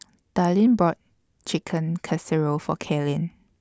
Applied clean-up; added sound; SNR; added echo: none; none; none; none.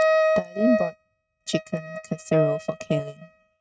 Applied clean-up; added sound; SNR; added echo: neural mask model RNNoise.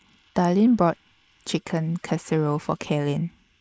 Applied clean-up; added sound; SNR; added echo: neural mask model Resemble Enhance denoiser.